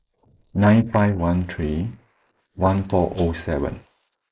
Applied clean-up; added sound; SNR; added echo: neural mask model Resemble Enhance denoiser.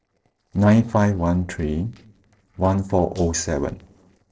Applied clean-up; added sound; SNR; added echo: neural separator model SepFormer DNS4.